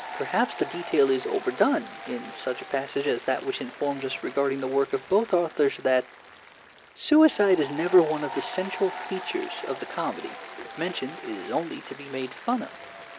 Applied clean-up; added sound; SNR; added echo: none; Applause; 14 dB; none.